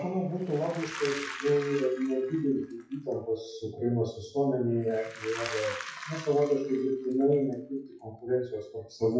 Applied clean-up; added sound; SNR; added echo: classical method WPE with log-MMSE.